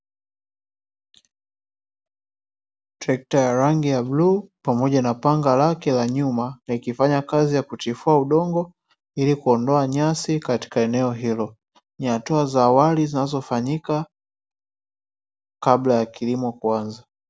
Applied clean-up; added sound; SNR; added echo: none; none; none; none.